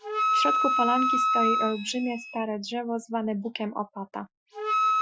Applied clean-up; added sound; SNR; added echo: classical method Wiener filter.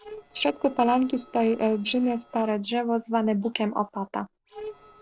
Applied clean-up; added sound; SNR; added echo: neural separator model SepFormer DNS4.